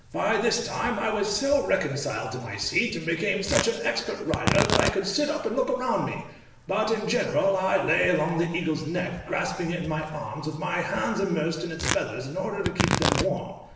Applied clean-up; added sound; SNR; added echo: none; Tearing; 7 dB; reverberation time 0.9 s.